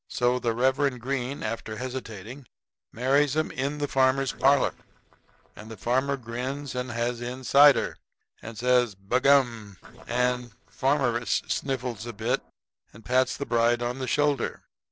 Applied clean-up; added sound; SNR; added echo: neural separator model SepFormer DNS4.